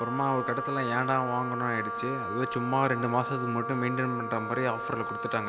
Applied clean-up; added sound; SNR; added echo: none; Wind instrument, woodwind instrument; 4 dB; none.